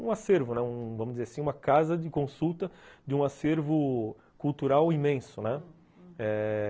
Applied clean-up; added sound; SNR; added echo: none; none; none; none.